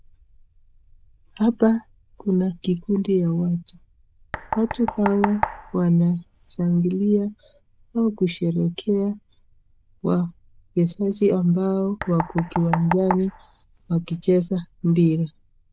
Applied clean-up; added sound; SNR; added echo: neural diffusion model UNIVERSE++.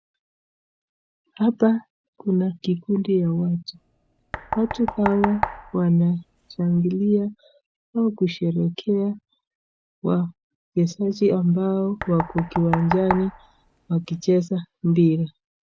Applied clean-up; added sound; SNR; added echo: none; Knock; 8 dB; none.